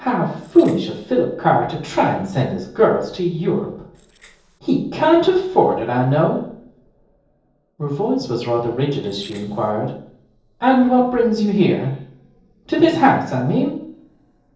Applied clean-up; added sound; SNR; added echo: neural separator model SepFormer DNS4.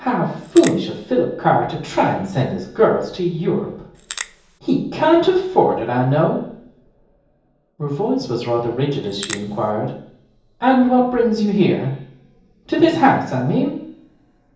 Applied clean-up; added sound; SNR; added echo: none; Crackle; 13 dB; reverberation time 0.7 s.